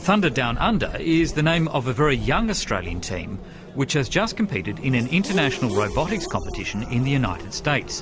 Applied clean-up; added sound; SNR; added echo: none; Race car, auto racing / Accelerating, revving, vroom; 9 dB; none.